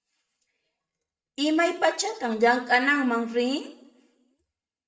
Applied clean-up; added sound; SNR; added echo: none; none; none; reverberation time 0.7 s.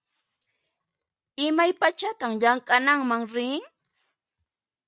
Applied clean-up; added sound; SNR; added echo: none; none; none; none.